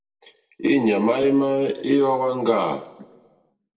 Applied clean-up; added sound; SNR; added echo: none; none; none; reverberation time 0.9 s.